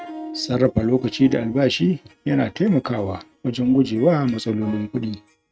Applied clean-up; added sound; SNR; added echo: neural mask model RNNoise.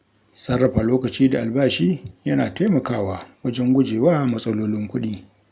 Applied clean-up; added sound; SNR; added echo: none; none; none; none.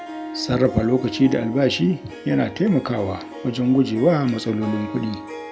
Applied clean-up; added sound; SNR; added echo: none; Harp; 13 dB; none.